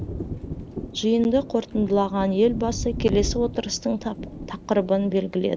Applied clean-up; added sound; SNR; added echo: none; Thunder; 9 dB; none.